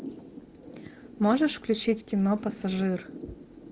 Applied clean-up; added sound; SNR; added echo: none; Thunder / Rain; 15 dB; none.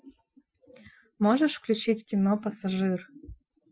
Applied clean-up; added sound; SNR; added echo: classical method Wiener filter.